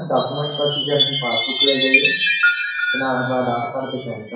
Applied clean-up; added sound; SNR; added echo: classical method WPE with log-MMSE.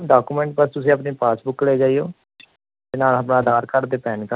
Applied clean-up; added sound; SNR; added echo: none; none; none; none.